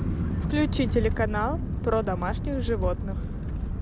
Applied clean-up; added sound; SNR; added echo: none; none; none; none.